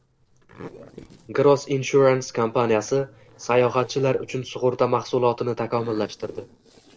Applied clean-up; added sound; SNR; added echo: neural separator model SepFormer DNS4.